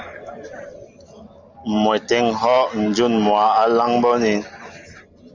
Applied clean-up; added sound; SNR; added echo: none; none; none; none.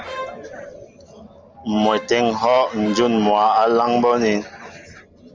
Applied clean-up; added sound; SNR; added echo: none; Bowed string instrument; 14 dB; none.